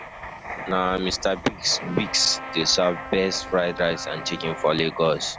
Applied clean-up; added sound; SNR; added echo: none; Trumpet + Writing; 11 dB; none.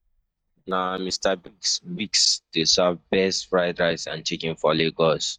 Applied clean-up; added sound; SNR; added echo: neural mask model DeepFilterNet 3.